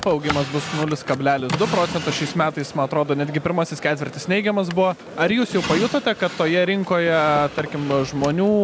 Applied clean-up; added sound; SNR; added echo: none; Drawer open or close; 11 dB; none.